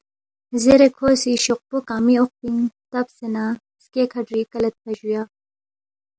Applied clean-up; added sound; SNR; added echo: none; none; none; none.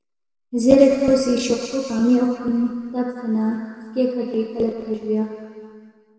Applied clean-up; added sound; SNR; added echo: none; none; none; reverberation time 2.2 s.